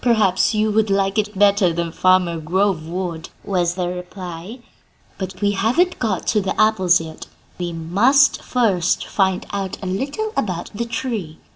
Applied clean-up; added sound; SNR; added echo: none; none; none; none.